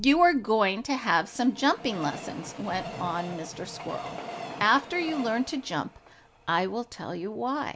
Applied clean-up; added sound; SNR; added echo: none; Train; 14 dB; none.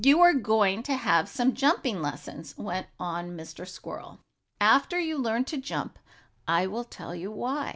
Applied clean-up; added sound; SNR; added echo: none; none; none; none.